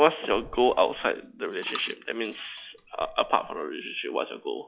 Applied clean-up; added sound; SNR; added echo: classical method log-MMSE.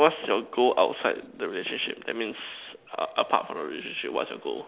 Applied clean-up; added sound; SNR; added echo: none; none; none; none.